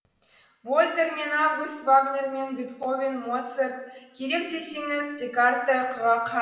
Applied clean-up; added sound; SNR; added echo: none; none; none; reverberation time 1.2 s.